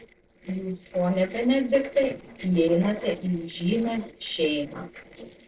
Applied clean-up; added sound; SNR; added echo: neural separator model SepFormer DNS4.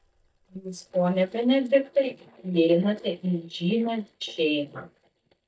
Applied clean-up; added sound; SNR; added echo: neural mask model DeepFilterNet 3.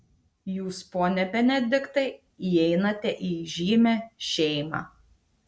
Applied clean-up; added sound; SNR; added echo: none; none; none; none.